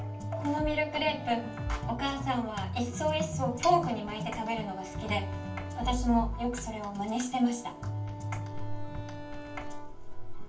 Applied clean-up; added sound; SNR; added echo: none; Wind instrument, woodwind instrument; 15 dB; reverberation time 0.3 s.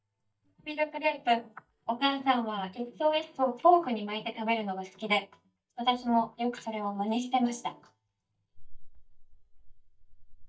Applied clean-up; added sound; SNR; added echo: neural mask model DeepFilterNet 3.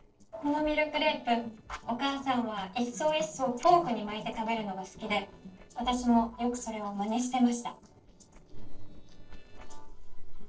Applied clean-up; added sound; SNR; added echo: neural separator model SepFormer DNS4.